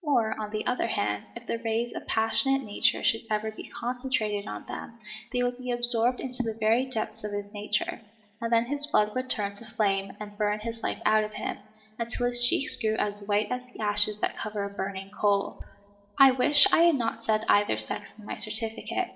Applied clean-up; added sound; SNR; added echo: none; none; none; reverberation time 1.3 s.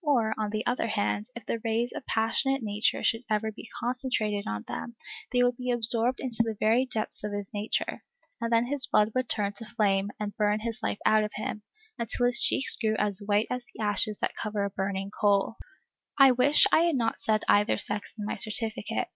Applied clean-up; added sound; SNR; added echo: none; none; none; none.